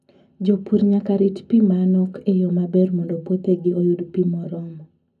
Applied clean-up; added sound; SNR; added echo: none; none; none; reverberation time 0.3 s.